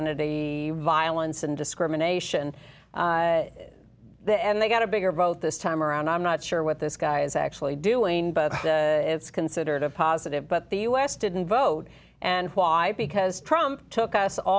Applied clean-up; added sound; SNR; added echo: none; none; none; none.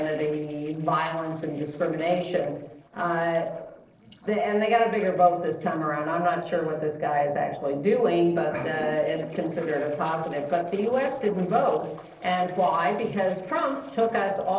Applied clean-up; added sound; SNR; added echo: neural separator model SepFormer DNS4.